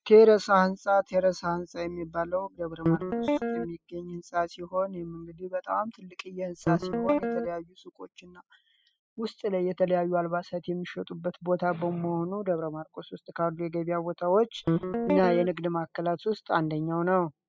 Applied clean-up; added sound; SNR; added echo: classical method spectral subtraction.